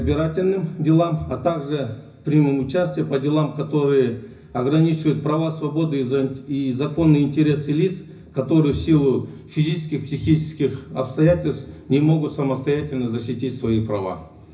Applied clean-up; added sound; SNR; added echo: none; none; none; reverberation time 0.4 s.